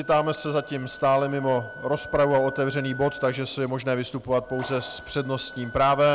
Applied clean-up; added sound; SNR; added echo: none; Wind instrument, woodwind instrument; 16 dB; none.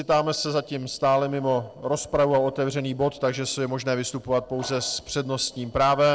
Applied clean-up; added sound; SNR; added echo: neural separator model SepFormer DNS4.